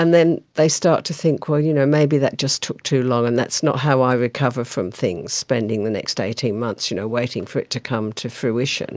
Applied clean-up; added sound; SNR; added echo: none; none; none; none.